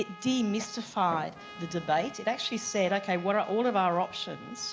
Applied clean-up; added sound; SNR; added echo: none; Fireworks + Trumpet; 17 dB; none.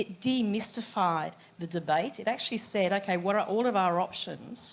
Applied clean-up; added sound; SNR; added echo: none; none; none; none.